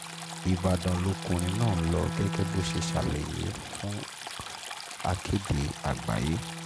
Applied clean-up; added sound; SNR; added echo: none; Bowed string instrument + Stream; 5 dB; none.